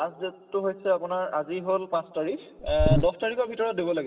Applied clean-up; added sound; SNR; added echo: none; Buzz; -5 dB; reverberation time 2.9 s.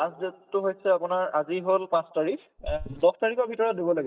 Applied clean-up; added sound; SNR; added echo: neural mask model DeepFilterNet 3.